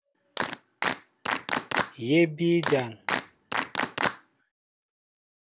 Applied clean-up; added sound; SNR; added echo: none; Clapping; 1 dB; none.